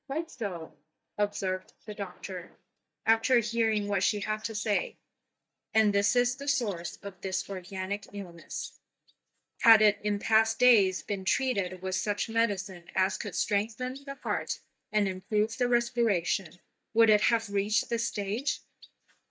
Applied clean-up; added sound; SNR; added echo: neural mask model DeepFilterNet 3.